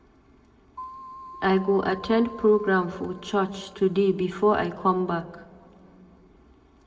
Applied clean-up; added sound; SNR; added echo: none; Keyboard (musical); 17 dB; reverberation time 1.2 s.